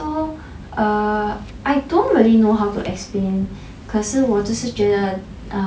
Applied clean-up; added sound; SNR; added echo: none; none; none; none.